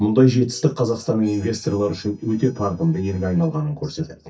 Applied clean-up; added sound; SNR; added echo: neural mask model DeepFilterNet 3.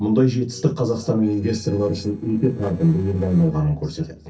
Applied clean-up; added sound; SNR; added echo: neural separator model SepFormer DNS4.